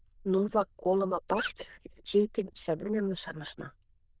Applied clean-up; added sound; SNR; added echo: neural diffusion model UNIVERSE++.